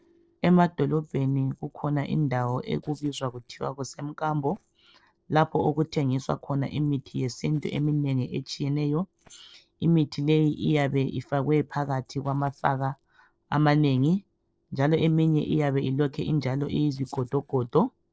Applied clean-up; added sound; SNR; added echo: neural separator model SepFormer DNS4.